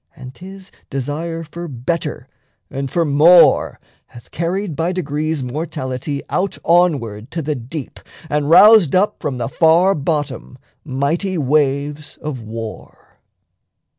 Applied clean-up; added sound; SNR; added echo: none; none; none; none.